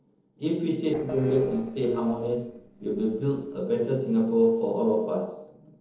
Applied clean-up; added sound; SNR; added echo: neural separator model SepFormer DNS4.